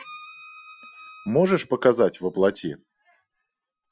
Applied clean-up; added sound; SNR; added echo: classical method Wiener filter.